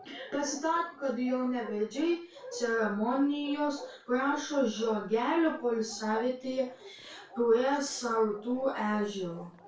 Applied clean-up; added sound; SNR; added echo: none; Bark; 18 dB; reverberation time 0.3 s.